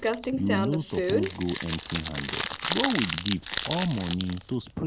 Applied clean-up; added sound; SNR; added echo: none; Crumpling, crinkling; 1 dB; none.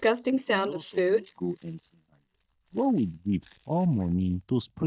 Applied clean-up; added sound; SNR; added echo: neural mask model DeepFilterNet 3.